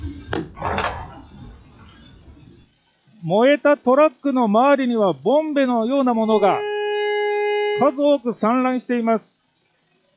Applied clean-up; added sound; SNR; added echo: classical method log-MMSE.